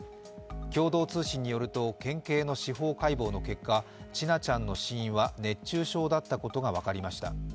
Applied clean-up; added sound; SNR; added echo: none; none; none; none.